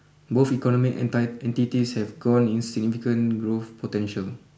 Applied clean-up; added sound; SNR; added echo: none; none; none; none.